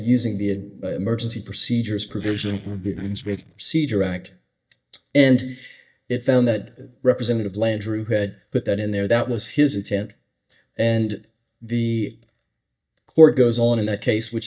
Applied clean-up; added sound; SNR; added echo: neural mask model DeepFilterNet 3.